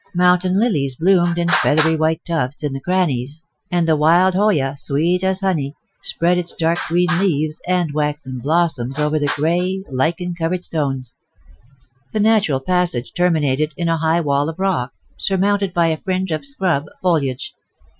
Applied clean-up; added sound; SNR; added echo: classical method Wiener filter.